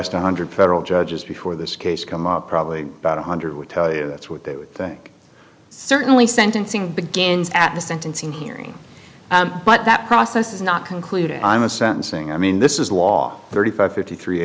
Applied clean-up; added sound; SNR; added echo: none; none; none; none.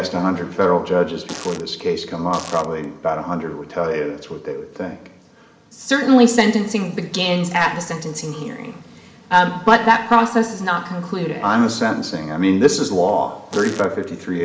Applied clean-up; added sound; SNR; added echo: none; Fart; 17 dB; reverberation time 0.8 s.